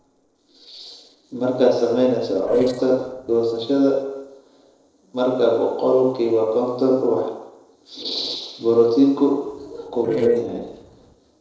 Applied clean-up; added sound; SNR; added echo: neural separator model SepFormer DNS4.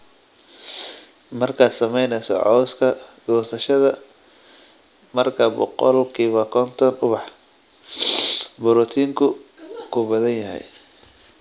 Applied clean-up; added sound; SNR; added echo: none; none; none; none.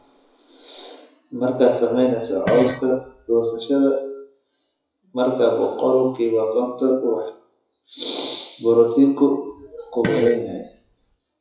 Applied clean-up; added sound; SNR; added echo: classical method WPE with log-MMSE.